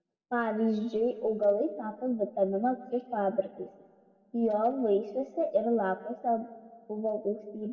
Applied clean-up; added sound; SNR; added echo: none; none; none; reverberation time 1.3 s.